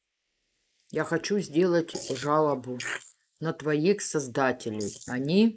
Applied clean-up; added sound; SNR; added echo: neural mask model Resemble Enhance denoiser.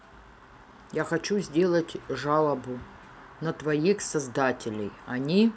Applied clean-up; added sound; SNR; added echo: none; none; none; none.